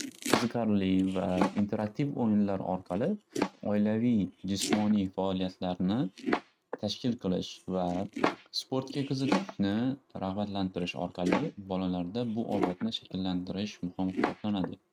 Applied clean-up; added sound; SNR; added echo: neural mask model RNNoise.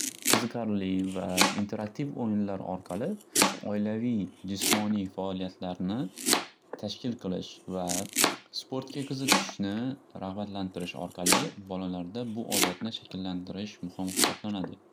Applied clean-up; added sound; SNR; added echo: none; Domestic sounds, home sounds; 0 dB; none.